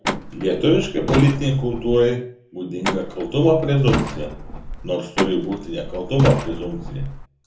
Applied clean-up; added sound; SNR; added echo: none; Truck; 6 dB; reverberation time 0.7 s.